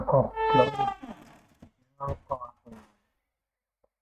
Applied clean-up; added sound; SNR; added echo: neural mask model RNNoise.